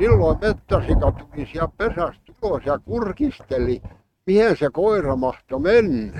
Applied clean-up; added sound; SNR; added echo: neural mask model RNNoise.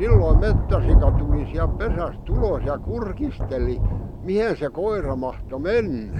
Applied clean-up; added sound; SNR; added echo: none; Thunder; -4 dB; none.